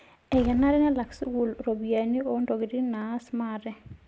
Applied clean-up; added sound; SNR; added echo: none; Explosion; 16 dB; none.